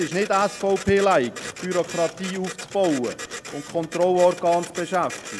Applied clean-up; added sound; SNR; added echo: none; Printer; 11 dB; none.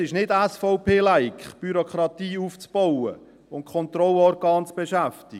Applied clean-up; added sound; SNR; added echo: none; none; none; none.